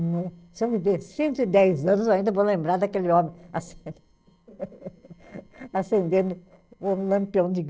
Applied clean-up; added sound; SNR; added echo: neural separator model SepFormer DNS4.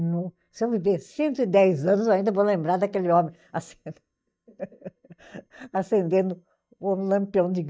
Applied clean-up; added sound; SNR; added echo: neural mask model DeepFilterNet 3.